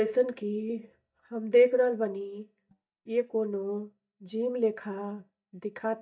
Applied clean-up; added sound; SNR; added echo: neural mask model DeepFilterNet 3.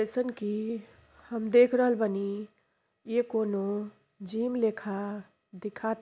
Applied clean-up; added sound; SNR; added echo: none; none; none; none.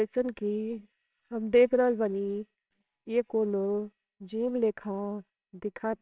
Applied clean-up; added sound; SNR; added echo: neural separator model SepFormer WHAMR!.